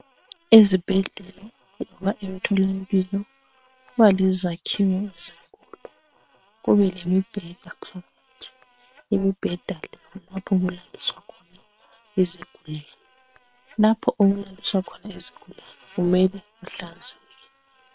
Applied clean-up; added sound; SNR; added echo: neural separator model SepFormer WHAM!.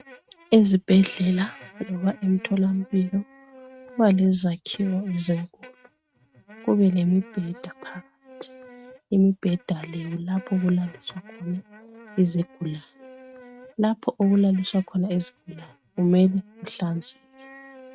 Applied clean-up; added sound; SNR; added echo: neural mask model RNNoise.